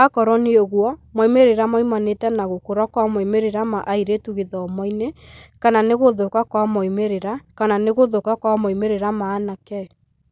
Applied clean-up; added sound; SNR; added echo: none; none; none; none.